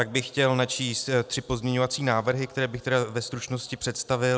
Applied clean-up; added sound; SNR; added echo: none; none; none; none.